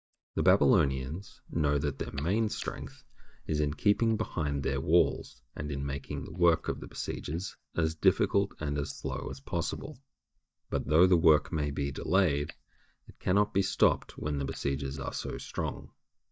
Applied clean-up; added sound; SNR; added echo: neural mask model DeepFilterNet 3.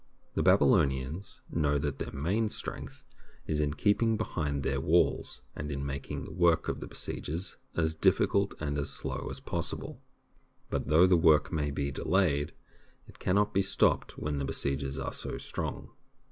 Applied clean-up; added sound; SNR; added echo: none; none; none; none.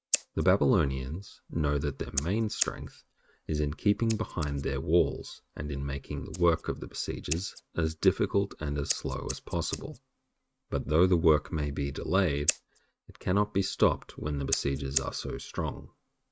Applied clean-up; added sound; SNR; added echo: neural mask model RNNoise.